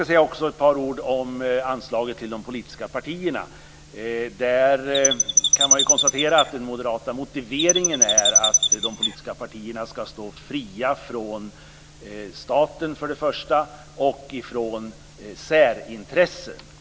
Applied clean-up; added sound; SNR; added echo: none; Chirp, tweet; -4 dB; none.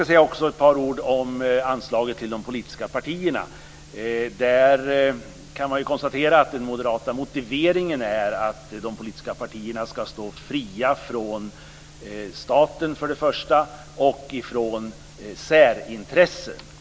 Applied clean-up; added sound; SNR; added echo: none; none; none; none.